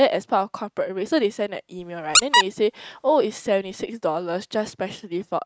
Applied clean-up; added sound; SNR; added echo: neural mask model RNNoise.